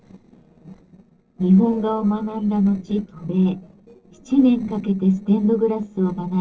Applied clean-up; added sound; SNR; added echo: neural separator model SepFormer DNS4.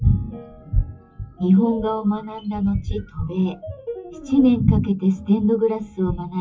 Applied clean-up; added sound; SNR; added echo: classical method WPE with log-MMSE.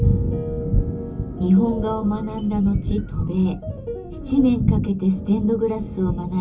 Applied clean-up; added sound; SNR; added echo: none; Thunder; 3 dB; reverberation time 0.3 s.